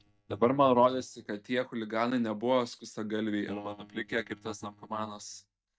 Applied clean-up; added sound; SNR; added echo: neural mask model DeepFilterNet 3.